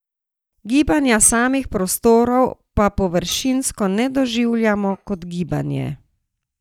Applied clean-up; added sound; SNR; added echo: neural mask model DeepFilterNet 3.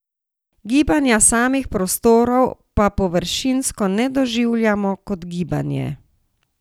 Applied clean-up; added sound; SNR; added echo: none; none; none; none.